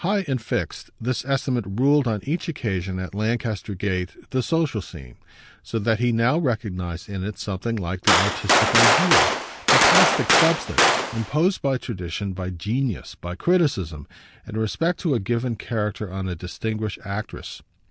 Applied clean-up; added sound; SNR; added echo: none; Gunshot, gunfire; -5 dB; none.